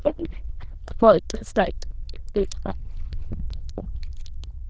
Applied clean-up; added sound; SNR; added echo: neural diffusion model UNIVERSE++.